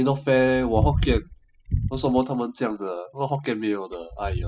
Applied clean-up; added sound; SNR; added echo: classical method spectral subtraction.